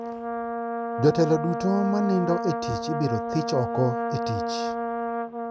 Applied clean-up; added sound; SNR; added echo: none; Brass instrument; 2 dB; none.